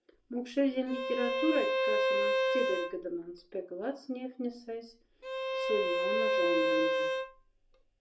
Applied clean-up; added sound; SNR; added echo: none; Bowed string instrument; -4 dB; reverberation time 0.3 s.